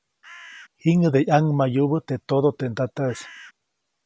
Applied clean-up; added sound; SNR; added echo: none; Bird; 20 dB; none.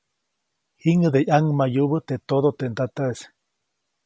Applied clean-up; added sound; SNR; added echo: none; none; none; none.